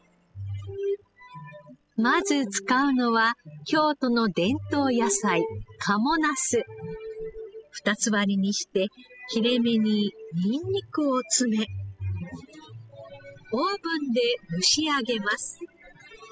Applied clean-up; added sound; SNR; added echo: classical method spectral subtraction.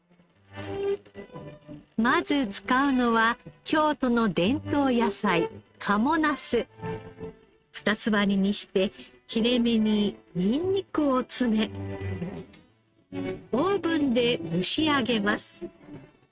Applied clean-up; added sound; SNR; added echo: neural mask model RNNoise.